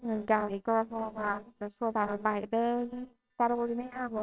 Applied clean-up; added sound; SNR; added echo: neural separator model SepFormer WHAMR!.